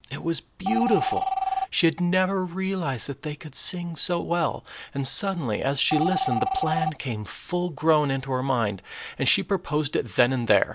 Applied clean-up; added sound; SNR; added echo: none; Telephone; 6 dB; none.